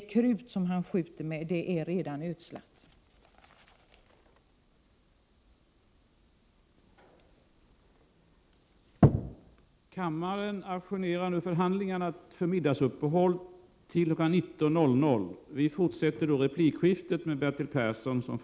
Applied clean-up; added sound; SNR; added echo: none; none; none; none.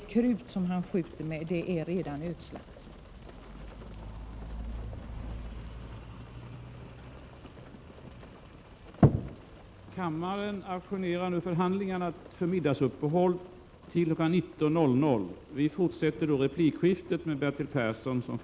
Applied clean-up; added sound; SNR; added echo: none; Rain; 15 dB; none.